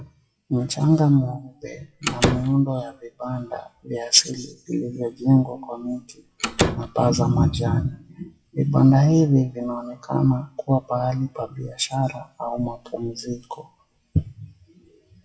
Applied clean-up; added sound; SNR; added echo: classical method WPE with log-MMSE.